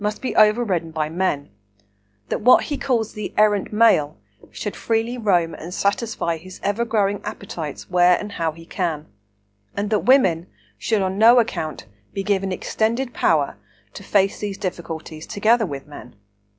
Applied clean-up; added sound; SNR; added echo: none; none; none; none.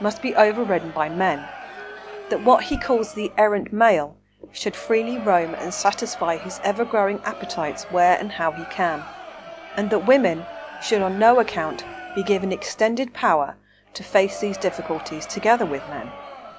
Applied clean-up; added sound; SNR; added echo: none; Crowd; 15 dB; none.